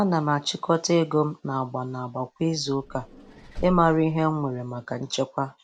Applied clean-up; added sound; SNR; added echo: none; Vehicle; 16 dB; none.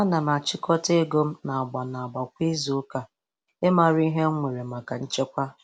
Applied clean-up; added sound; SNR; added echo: none; none; none; none.